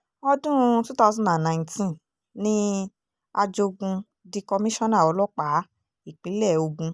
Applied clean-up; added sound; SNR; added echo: none; none; none; none.